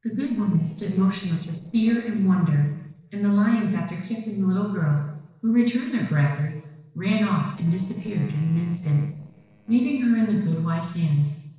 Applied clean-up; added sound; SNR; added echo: neural separator model SepFormer DNS4.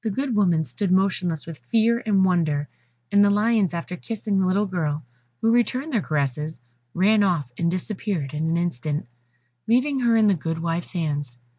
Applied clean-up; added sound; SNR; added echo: none; none; none; none.